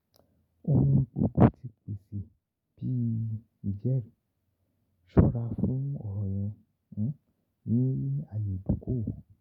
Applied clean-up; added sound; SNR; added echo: none; none; none; none.